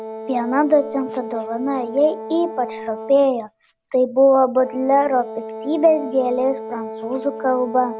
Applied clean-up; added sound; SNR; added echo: none; Brass instrument; 12 dB; none.